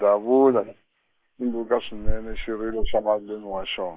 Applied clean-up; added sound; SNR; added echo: neural mask model Resemble Enhance denoiser.